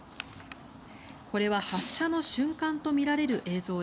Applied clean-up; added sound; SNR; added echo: none; Chirp, tweet; 15 dB; none.